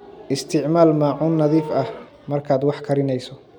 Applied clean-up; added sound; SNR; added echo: none; Livestock, farm animals, working animals; 18 dB; none.